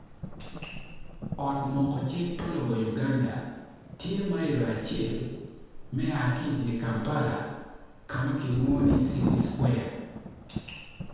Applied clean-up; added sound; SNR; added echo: none; Thunder; 6 dB; reverberation time 1.2 s.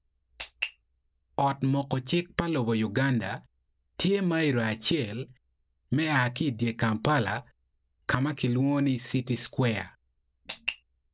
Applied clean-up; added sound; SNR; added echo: none; none; none; none.